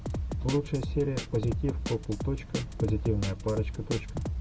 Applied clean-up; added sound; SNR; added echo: none; Drum kit; 4 dB; none.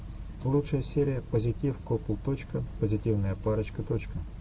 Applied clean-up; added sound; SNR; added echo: none; none; none; none.